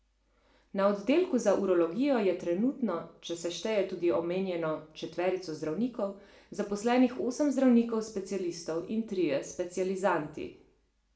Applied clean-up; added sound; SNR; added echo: none; none; none; reverberation time 0.4 s.